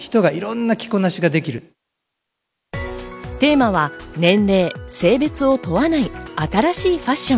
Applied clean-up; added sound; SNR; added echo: none; none; none; none.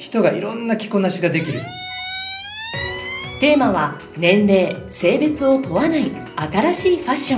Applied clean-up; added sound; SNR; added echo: none; Squeak; 11 dB; reverberation time 0.5 s.